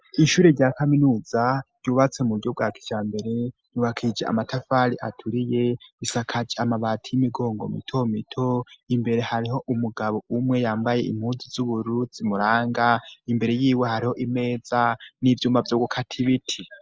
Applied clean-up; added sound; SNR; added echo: neural mask model Resemble Enhance denoiser.